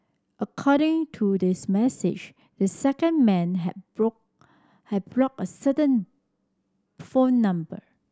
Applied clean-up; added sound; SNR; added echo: none; none; none; none.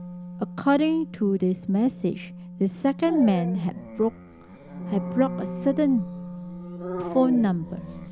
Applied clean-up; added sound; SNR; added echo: none; Dog + Wind instrument, woodwind instrument; 10 dB; none.